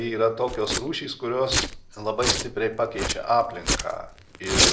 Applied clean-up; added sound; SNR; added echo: none; Domestic sounds, home sounds; 1 dB; none.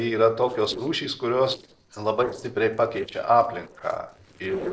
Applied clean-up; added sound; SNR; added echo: neural separator model SepFormer DNS4.